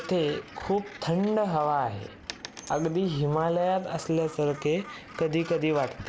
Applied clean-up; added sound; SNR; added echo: none; Gull, seagull + Coin (dropping); 18 dB; none.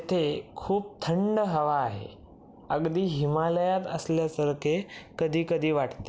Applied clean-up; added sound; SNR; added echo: none; none; none; none.